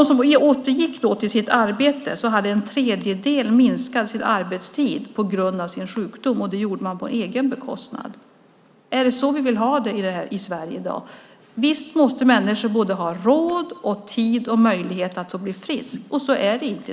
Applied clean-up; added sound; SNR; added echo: none; none; none; none.